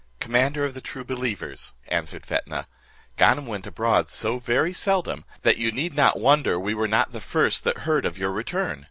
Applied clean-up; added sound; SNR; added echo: none; none; none; none.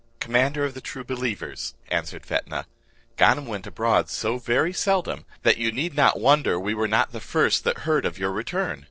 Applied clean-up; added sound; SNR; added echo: neural separator model SepFormer DNS4.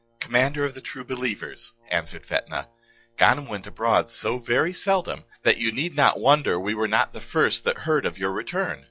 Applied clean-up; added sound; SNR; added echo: classical method log-MMSE.